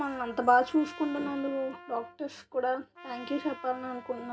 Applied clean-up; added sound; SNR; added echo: none; Trumpet; 17 dB; reverberation time 0.3 s.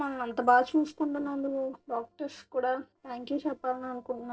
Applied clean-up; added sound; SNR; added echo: neural separator model SepFormer DNS4.